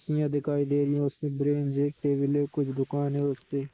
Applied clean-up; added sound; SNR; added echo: neural mask model Resemble Enhance denoiser.